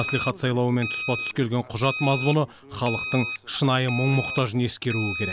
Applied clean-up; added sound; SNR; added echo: none; Alarm; 5 dB; none.